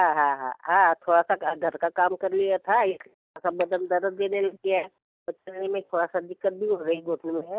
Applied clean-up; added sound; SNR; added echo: neural mask model DeepFilterNet 3.